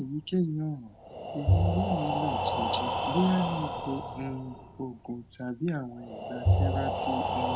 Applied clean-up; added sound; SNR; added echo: none; Bowed string instrument + Breathing; -3 dB; none.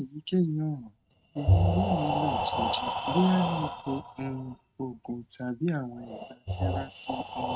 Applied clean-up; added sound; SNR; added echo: neural mask model RNNoise.